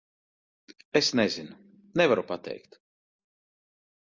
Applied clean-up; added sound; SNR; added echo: none; none; none; none.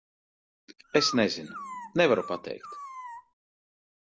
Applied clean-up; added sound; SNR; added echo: none; Dog; 11 dB; none.